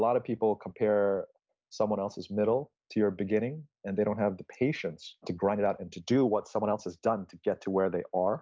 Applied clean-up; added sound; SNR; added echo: none; none; none; none.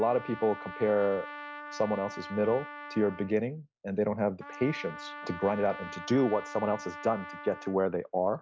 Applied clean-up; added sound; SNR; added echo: none; Trumpet; 13 dB; none.